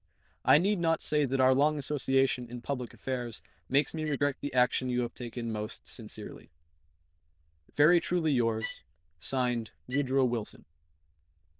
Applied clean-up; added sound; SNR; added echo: neural diffusion model UNIVERSE++.